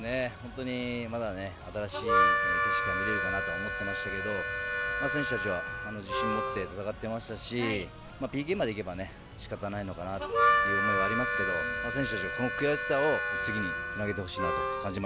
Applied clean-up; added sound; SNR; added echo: none; Harmonica; -3 dB; none.